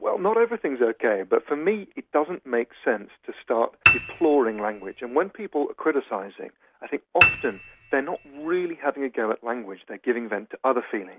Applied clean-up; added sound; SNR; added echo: none; Piano; 0 dB; none.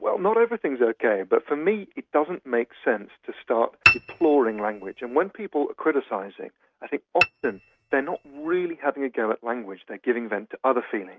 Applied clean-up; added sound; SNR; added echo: neural mask model RNNoise.